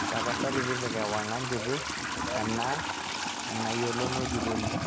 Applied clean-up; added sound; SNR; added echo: none; Trickle, dribble / Toilet flush; -1 dB; none.